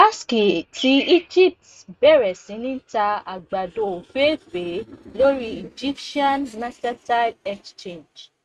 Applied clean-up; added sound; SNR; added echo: neural mask model RNNoise.